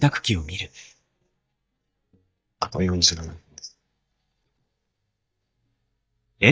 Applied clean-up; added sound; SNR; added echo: neural mask model DeepFilterNet 3.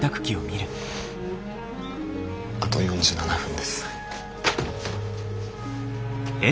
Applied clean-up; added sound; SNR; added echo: none; Wind instrument, woodwind instrument; 15 dB; none.